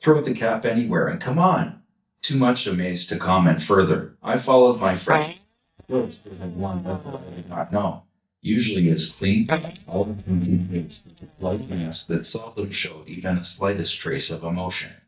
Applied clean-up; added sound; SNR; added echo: neural mask model DeepFilterNet 3.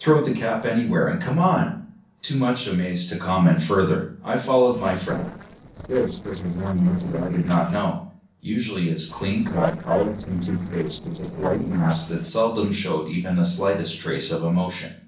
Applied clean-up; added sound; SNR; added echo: neural separator model SepFormer DNS4.